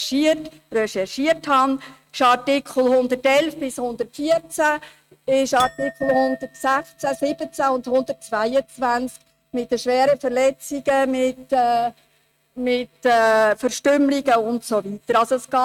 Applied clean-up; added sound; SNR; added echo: neural mask model RNNoise.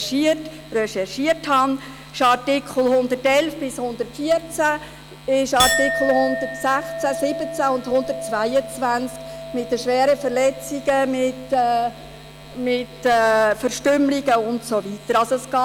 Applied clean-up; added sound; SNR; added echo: none; Chink, clink; 11 dB; none.